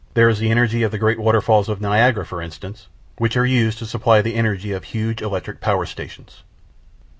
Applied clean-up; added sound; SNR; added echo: none; none; none; none.